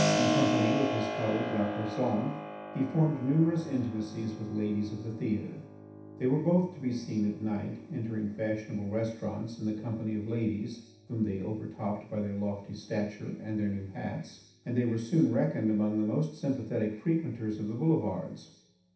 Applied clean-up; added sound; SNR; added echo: none; Keyboard (musical); 7 dB; reverberation time 0.7 s.